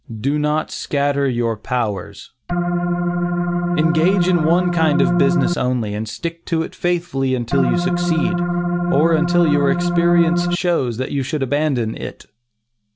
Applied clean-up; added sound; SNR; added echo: none; Organ; -2 dB; none.